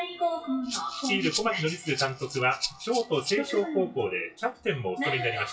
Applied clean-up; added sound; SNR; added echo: classical method WPE with log-MMSE.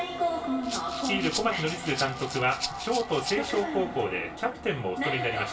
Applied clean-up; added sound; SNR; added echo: none; Rattle (instrument); 10 dB; reverberation time 0.3 s.